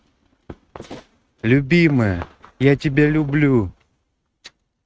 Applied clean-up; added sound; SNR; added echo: neural mask model RNNoise.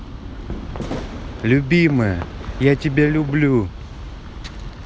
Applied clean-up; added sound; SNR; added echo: none; Fireworks; 14 dB; none.